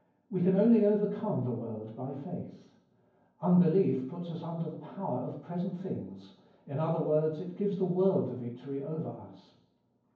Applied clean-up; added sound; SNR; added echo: none; none; none; reverberation time 0.9 s.